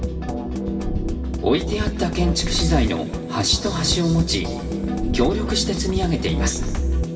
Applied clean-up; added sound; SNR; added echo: none; Drum kit; 2 dB; reverberation time 2.1 s.